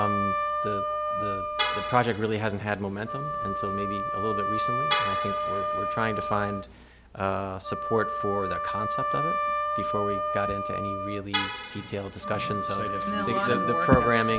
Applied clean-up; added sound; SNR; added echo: none; Wind instrument, woodwind instrument + Vehicle horn, car horn, honking; -1 dB; none.